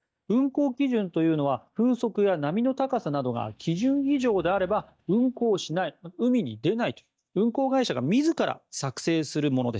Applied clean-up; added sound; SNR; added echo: neural mask model DeepFilterNet 3.